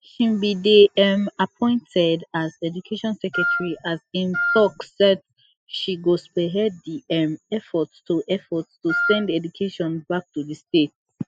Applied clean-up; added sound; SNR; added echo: classical method spectral subtraction.